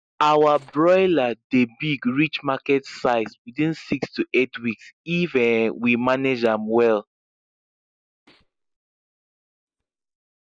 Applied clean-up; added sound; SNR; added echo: neural mask model DeepFilterNet 3.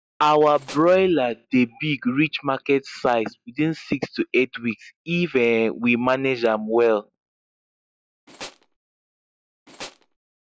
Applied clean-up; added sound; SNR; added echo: classical method log-MMSE.